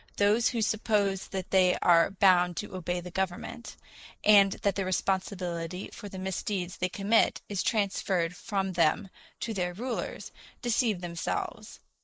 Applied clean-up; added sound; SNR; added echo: neural mask model Resemble Enhance denoiser.